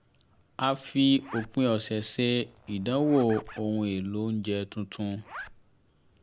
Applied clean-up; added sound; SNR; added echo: none; Zipper (clothing); 20 dB; none.